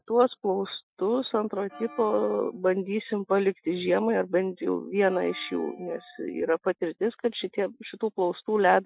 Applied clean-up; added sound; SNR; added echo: classical method Wiener filter.